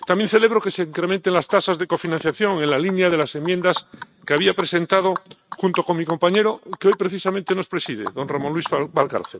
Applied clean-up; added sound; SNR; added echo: neural mask model RNNoise.